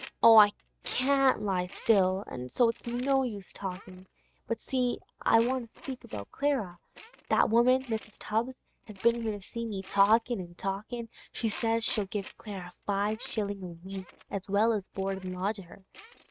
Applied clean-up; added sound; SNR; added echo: neural mask model RNNoise.